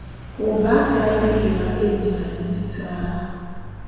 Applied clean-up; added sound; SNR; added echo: none; Mechanisms / Bicycle; 7 dB; reverberation time 1.9 s.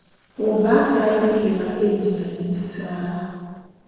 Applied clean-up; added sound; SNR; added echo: neural separator model SepFormer DNS4.